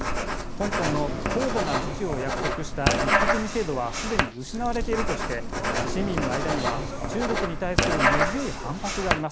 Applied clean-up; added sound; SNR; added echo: none; Writing; -4 dB; none.